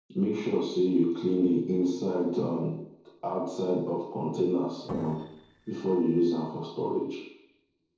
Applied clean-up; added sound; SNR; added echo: neural separator model SepFormer DNS4.